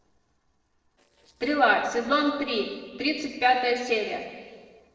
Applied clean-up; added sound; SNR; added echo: neural separator model SepFormer DNS4.